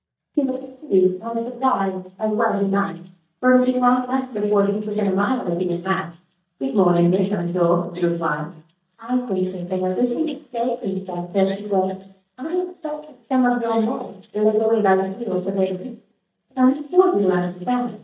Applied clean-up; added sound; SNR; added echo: neural mask model DeepFilterNet 3.